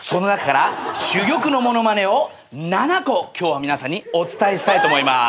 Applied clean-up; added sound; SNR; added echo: none; none; none; none.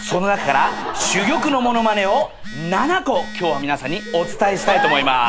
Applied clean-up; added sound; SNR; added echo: none; Telephone; 12 dB; none.